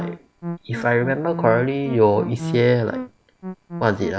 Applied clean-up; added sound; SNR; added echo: none; Musical instrument; 11 dB; none.